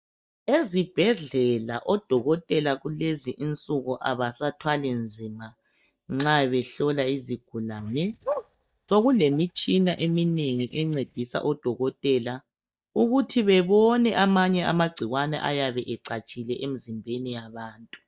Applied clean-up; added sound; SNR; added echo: neural mask model DeepFilterNet 3.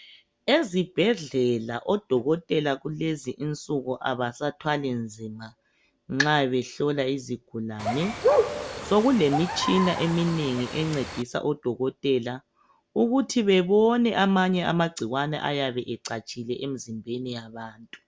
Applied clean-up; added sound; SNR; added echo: none; Bird; 2 dB; none.